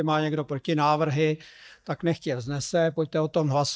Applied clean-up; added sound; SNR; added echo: neural mask model DeepFilterNet 3.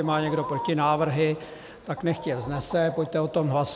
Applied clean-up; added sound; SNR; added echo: none; Chicken, rooster; 14 dB; none.